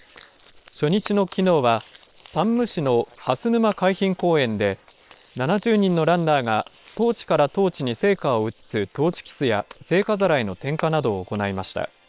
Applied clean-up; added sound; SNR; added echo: neural separator model SepFormer WHAM!.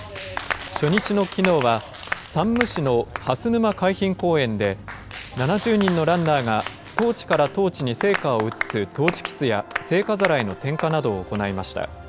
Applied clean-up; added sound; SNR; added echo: none; Applause; 11 dB; none.